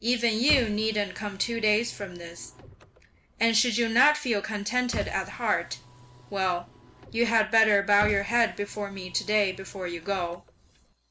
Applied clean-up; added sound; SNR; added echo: none; Car; 16 dB; none.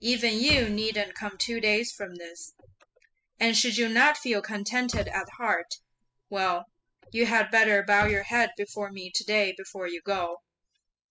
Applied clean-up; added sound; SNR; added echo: classical method spectral subtraction.